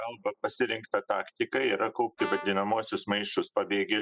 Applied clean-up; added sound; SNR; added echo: classical method spectral subtraction.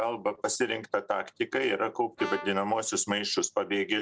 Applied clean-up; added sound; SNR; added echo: none; Brass instrument; 12 dB; none.